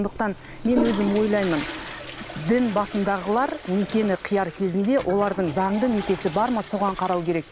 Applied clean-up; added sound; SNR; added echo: none; Toilet flush / Water; 11 dB; none.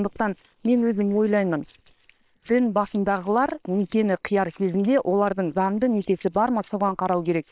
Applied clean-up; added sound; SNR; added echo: neural separator model SepFormer WHAM!.